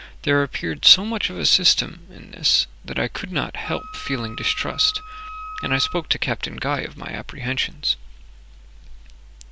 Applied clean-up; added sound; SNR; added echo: none; Wind instrument, woodwind instrument; 13 dB; none.